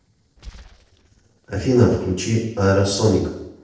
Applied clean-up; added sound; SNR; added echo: neural separator model SepFormer DNS4.